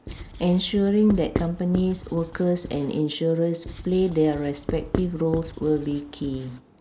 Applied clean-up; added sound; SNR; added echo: none; Writing; 11 dB; none.